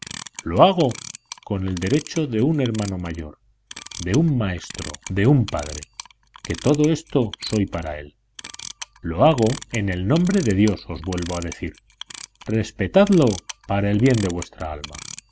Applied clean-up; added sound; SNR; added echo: none; Clock; 17 dB; none.